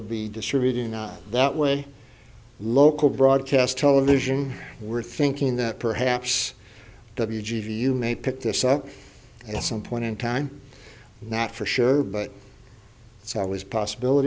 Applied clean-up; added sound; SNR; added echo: none; Thump, thud; 18 dB; none.